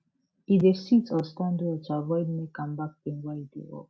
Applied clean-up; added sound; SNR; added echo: none; none; none; none.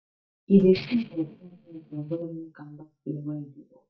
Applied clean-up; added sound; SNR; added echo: neural mask model DeepFilterNet 3.